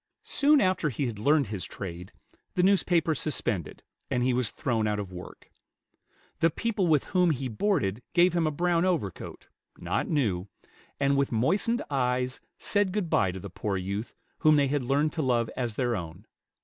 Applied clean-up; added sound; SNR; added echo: none; none; none; none.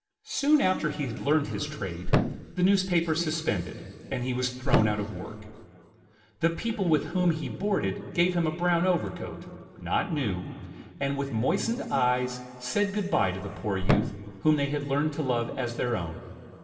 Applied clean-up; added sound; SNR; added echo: none; Thump, thud; 2 dB; reverberation time 2.4 s.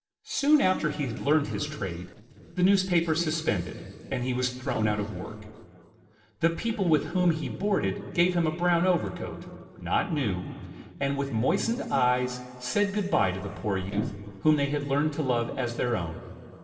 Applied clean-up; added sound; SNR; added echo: neural separator model SepFormer DNS4.